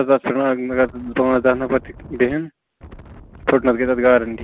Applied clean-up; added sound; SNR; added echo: none; Wind; 20 dB; none.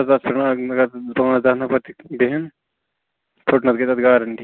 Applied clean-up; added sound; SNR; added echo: none; none; none; none.